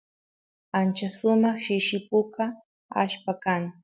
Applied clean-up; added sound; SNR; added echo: none; none; none; none.